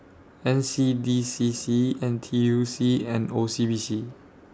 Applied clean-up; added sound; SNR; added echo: none; none; none; none.